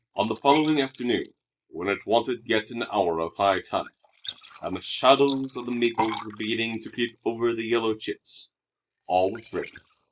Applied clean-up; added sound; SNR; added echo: neural mask model Resemble Enhance denoiser.